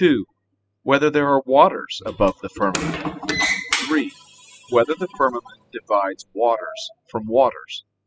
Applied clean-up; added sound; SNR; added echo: classical method spectral subtraction.